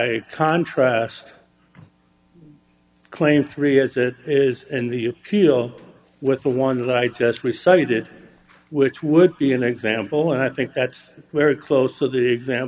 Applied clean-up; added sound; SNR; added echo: none; none; none; none.